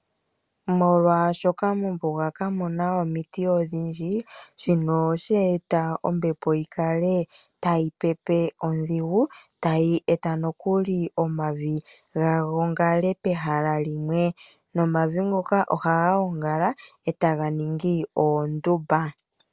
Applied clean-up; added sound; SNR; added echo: none; none; none; none.